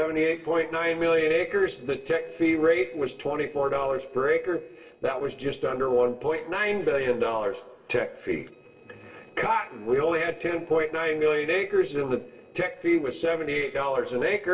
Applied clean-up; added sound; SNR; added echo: neural separator model SepFormer DNS4.